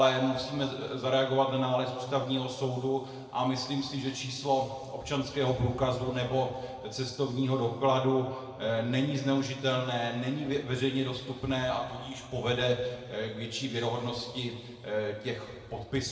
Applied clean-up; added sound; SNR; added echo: none; none; none; reverberation time 1.9 s.